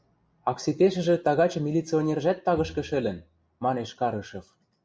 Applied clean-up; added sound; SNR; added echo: none; Bowed string instrument; 20 dB; none.